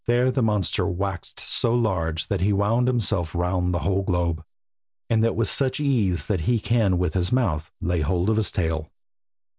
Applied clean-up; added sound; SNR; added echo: none; none; none; none.